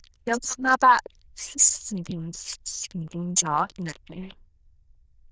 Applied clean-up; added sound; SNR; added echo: neural diffusion model UNIVERSE++.